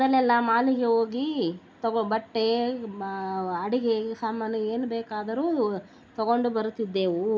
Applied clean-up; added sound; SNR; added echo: none; none; none; none.